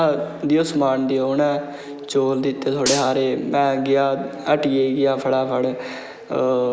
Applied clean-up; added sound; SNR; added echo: none; Gunshot, gunfire; 10 dB; none.